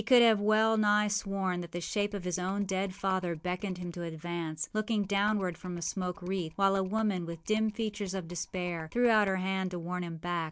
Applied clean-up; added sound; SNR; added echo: neural separator model SepFormer DNS4.